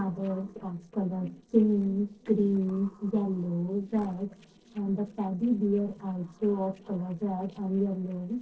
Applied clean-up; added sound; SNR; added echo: neural separator model SepFormer DNS4.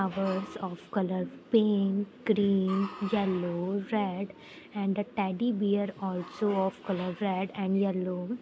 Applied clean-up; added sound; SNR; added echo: none; none; none; none.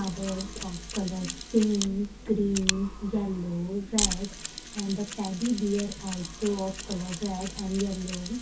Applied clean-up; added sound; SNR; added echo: none; Mechanisms; 6 dB; reverberation time 0.3 s.